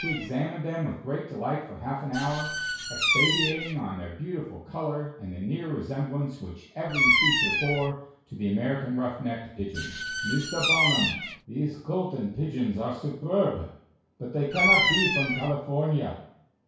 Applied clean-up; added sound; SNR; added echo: none; Bird vocalization, bird call, bird song; 0 dB; reverberation time 0.6 s.